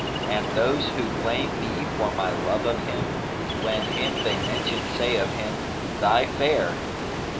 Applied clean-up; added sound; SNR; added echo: none; Ocean; 0 dB; none.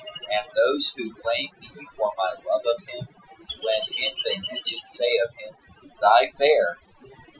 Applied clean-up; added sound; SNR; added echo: classical method Wiener filter.